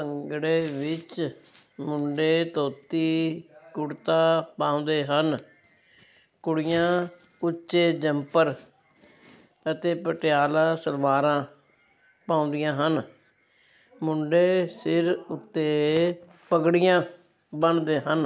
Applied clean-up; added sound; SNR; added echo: none; none; none; none.